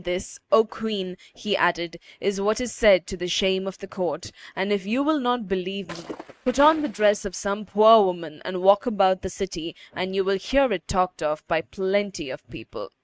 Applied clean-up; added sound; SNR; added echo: neural mask model RNNoise.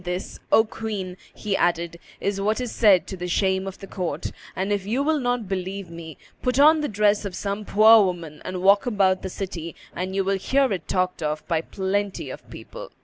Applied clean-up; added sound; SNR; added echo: none; none; none; none.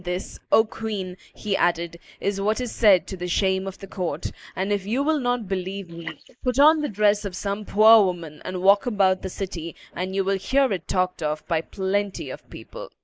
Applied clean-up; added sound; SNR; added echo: neural mask model Resemble Enhance denoiser.